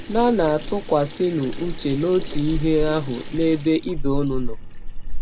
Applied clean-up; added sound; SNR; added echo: none; Sink (filling or washing) / Water tap, faucet; 3 dB; none.